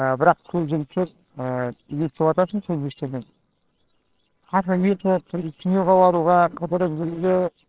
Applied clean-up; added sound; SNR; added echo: neural separator model SepFormer WHAMR!.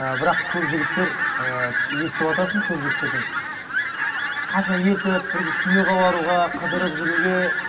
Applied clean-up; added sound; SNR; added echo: none; Fowl; 1 dB; reverberation time 1.7 s.